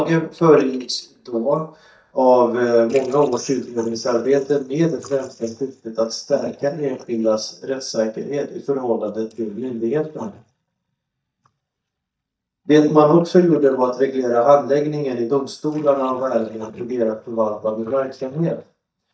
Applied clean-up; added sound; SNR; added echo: neural mask model DeepFilterNet 3.